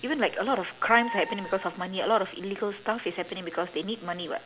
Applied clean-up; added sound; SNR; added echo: none; Squeak; 14 dB; none.